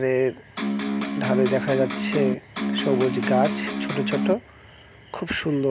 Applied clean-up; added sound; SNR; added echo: none; Electric guitar; 0 dB; none.